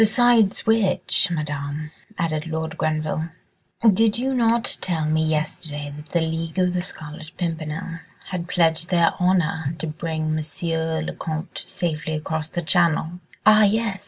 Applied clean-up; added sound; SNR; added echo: none; none; none; none.